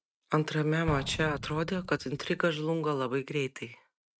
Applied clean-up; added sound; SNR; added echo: neural mask model RNNoise.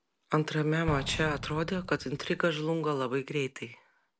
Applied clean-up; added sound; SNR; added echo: none; Explosion; 14 dB; none.